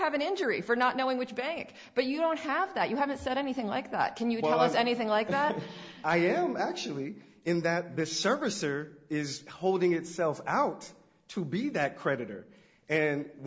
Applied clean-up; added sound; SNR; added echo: none; none; none; none.